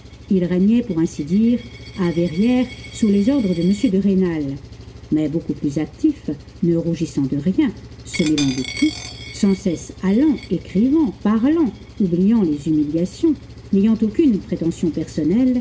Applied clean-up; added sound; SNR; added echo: none; Coin (dropping) + Engine; 17 dB; none.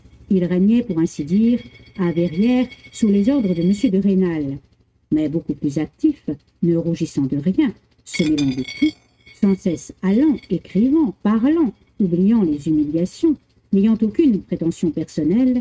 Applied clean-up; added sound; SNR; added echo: neural mask model RNNoise.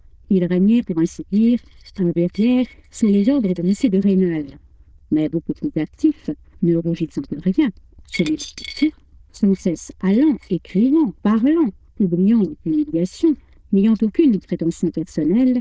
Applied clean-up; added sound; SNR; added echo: neural diffusion model UNIVERSE++.